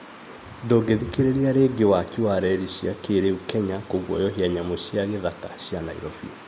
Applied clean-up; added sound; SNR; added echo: none; none; none; none.